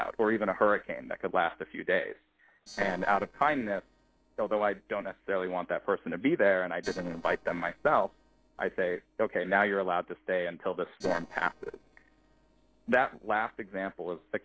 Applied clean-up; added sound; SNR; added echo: neural separator model SepFormer DNS4.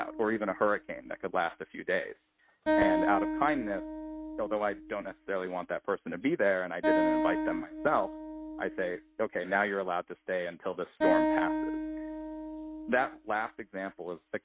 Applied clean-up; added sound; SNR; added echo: neural mask model RNNoise.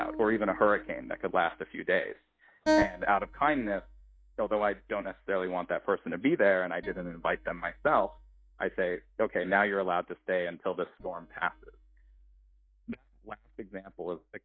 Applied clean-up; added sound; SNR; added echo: neural mask model DeepFilterNet 3.